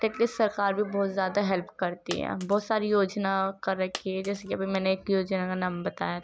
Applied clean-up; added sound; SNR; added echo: none; Coin (dropping); 18 dB; none.